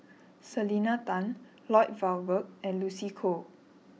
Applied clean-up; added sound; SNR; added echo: none; none; none; none.